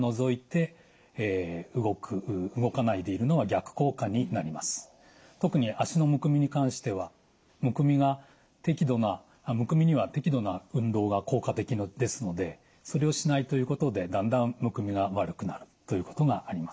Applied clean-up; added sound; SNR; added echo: none; none; none; none.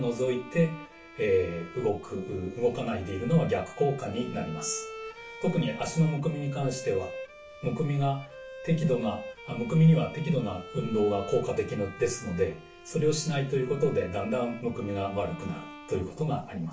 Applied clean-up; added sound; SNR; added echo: none; Bowed string instrument; 15 dB; reverberation time 0.3 s.